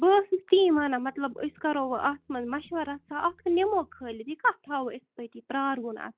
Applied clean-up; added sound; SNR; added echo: neural mask model DeepFilterNet 3.